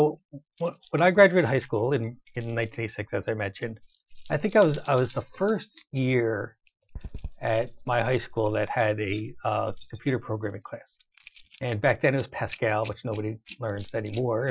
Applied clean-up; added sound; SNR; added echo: classical method Wiener filter.